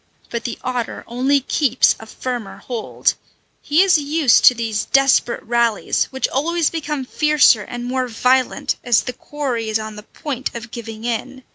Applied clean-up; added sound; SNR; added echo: none; none; none; none.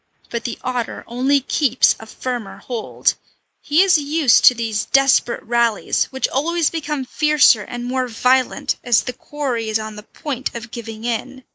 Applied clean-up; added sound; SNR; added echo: neural mask model Resemble Enhance denoiser.